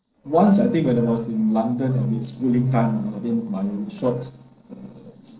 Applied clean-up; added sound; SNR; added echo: neural separator model SepFormer DNS4.